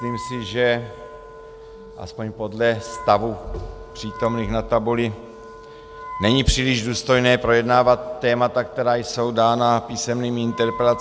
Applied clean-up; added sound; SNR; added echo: none; Wind instrument, woodwind instrument; 16 dB; none.